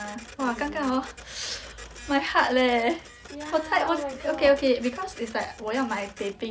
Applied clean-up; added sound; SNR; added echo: none; Printer; 19 dB; none.